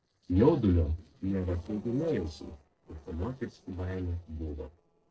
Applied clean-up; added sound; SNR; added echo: neural separator model SepFormer DNS4.